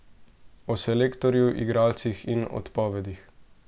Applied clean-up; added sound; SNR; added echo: none; none; none; none.